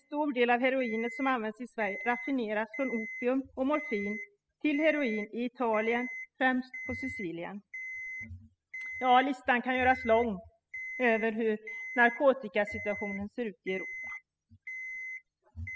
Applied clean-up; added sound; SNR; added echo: classical method spectral subtraction.